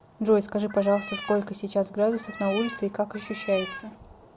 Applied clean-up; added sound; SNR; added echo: none; Cat; 12 dB; none.